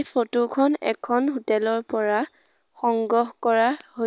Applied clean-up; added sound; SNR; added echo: none; none; none; none.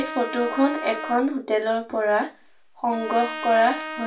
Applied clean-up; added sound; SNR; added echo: none; Trumpet; 11 dB; reverberation time 0.3 s.